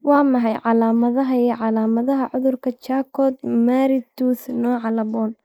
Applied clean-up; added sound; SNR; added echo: neural mask model Resemble Enhance denoiser.